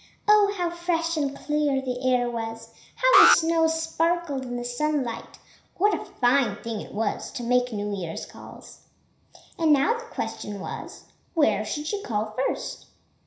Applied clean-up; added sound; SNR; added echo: none; Alarm; -1 dB; reverberation time 0.5 s.